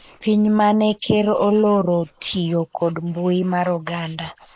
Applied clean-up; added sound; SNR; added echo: neural mask model Resemble Enhance denoiser.